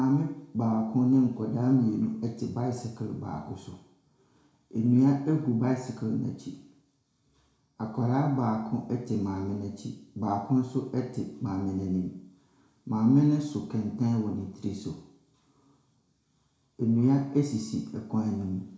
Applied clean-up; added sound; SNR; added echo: none; none; none; reverberation time 0.6 s.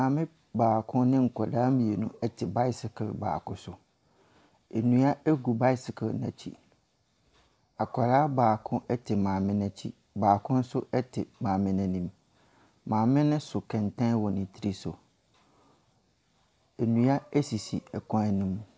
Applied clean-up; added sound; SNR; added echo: none; none; none; none.